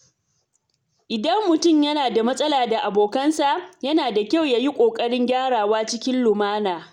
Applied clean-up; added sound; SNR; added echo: none; none; none; none.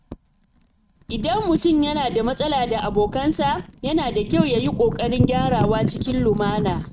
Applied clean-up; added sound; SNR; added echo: neural mask model RNNoise.